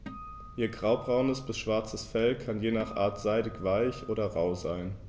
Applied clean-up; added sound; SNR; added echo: none; Acoustic guitar; 18 dB; none.